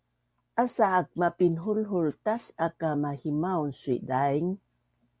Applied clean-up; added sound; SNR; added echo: none; none; none; none.